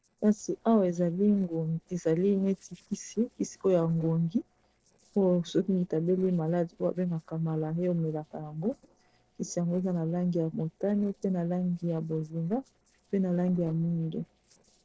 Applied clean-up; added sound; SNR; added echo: neural separator model SepFormer DNS4.